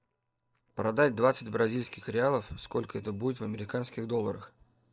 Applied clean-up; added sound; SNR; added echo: neural separator model SepFormer DNS4.